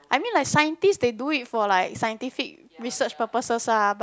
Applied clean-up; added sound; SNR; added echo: none; none; none; none.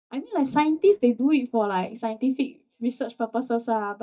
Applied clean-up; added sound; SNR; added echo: neural mask model DeepFilterNet 3.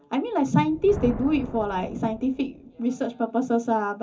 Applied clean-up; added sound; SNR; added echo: none; Thunder; 15 dB; reverberation time 0.3 s.